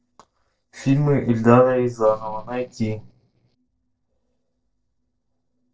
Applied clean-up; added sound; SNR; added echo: neural separator model SepFormer DNS4.